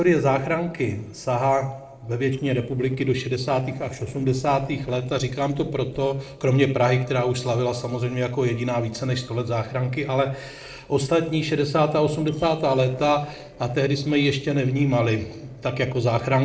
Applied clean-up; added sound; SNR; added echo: neural separator model SepFormer DNS4.